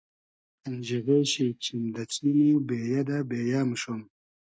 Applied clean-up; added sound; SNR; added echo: neural mask model DeepFilterNet 3.